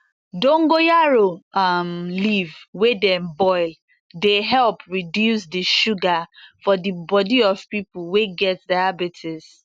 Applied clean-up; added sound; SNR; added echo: none; none; none; none.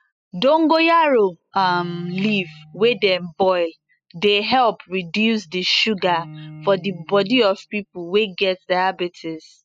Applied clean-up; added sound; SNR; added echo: classical method spectral subtraction.